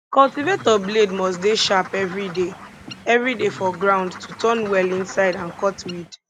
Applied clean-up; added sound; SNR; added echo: none; Bird; 16 dB; none.